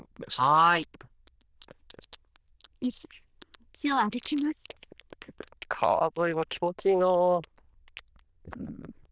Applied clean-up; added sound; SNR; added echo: neural diffusion model UNIVERSE++.